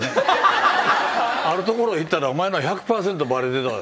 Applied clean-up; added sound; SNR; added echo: none; none; none; none.